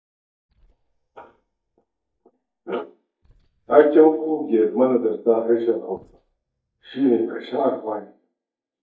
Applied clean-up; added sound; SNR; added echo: neural mask model DeepFilterNet 3.